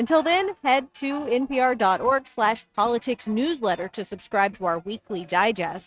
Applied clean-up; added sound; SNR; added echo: neural mask model RNNoise.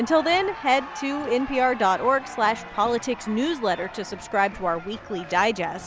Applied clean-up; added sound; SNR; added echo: none; Cheering; 15 dB; none.